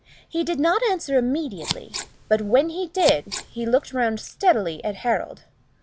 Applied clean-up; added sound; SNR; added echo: none; Scissors; 10 dB; none.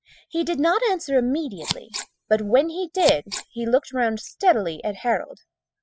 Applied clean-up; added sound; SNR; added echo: classical method spectral subtraction.